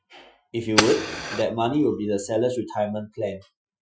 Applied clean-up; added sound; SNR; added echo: classical method Wiener filter.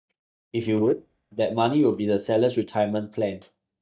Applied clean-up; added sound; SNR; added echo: neural mask model DeepFilterNet 3.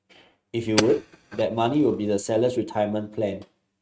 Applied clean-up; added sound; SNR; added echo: neural mask model RNNoise.